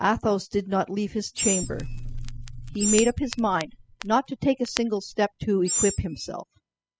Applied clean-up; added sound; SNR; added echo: classical method spectral subtraction.